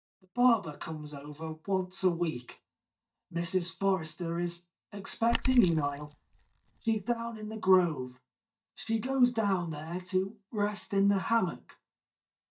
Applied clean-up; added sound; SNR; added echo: neural mask model DeepFilterNet 3.